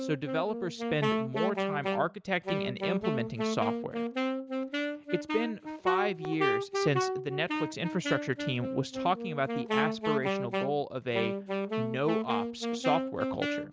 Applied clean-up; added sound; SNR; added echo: none; Wind instrument, woodwind instrument; 0 dB; none.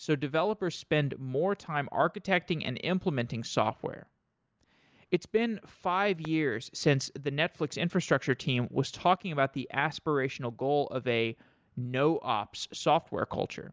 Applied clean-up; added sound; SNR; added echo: none; none; none; none.